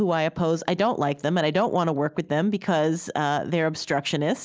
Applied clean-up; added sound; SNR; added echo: none; none; none; none.